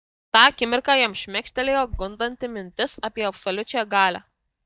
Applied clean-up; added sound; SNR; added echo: neural mask model DeepFilterNet 3.